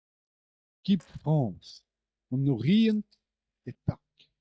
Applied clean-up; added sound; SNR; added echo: neural mask model DeepFilterNet 3.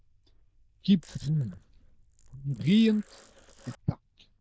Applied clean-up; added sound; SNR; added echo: neural diffusion model UNIVERSE++.